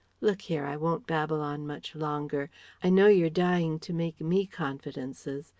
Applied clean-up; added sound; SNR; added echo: none; none; none; none.